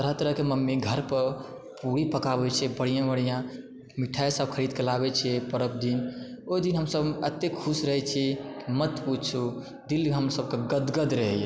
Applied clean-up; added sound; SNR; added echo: none; none; none; none.